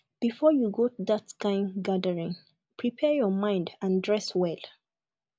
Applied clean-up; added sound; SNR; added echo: none; none; none; none.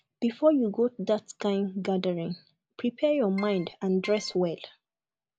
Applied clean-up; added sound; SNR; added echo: none; Keyboard (musical); 15 dB; none.